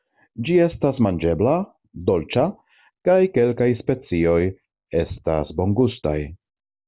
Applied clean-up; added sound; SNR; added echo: none; none; none; none.